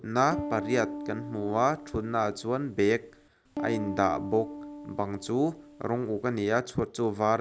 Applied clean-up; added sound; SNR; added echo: none; Piano; 10 dB; none.